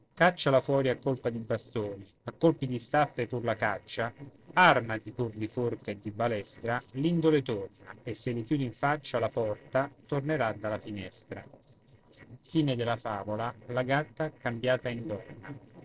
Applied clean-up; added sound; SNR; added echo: neural separator model SepFormer DNS4.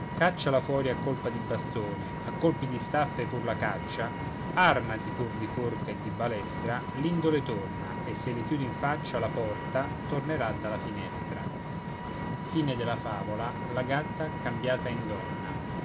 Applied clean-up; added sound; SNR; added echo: none; Vehicle; 3 dB; none.